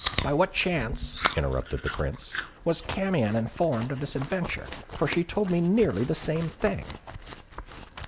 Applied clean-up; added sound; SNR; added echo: none; Chewing, mastication; 9 dB; none.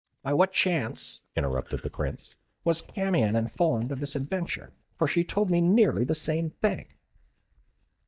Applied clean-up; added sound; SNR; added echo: neural mask model DeepFilterNet 3.